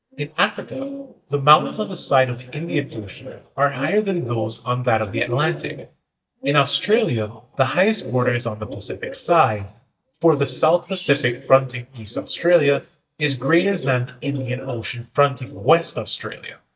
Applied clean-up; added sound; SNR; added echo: neural mask model DeepFilterNet 3.